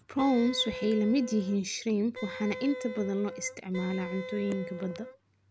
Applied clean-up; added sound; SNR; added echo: none; Wind instrument, woodwind instrument; 10 dB; none.